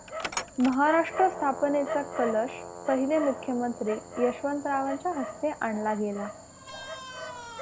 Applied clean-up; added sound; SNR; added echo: none; Dog; 8 dB; none.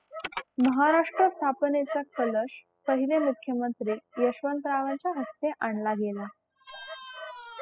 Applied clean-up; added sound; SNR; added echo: classical method spectral subtraction.